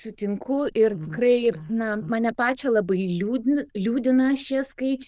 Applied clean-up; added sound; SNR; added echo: neural diffusion model UNIVERSE++.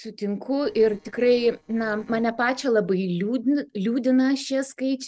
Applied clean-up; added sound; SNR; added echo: neural separator model SepFormer DNS4.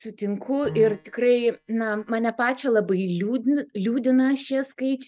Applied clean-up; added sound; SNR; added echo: neural mask model DeepFilterNet 3.